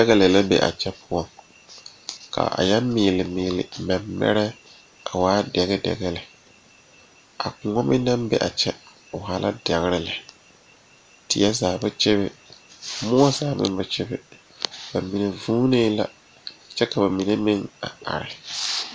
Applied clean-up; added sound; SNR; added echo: none; none; none; none.